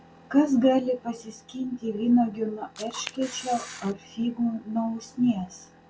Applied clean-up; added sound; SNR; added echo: none; Camera; 14 dB; none.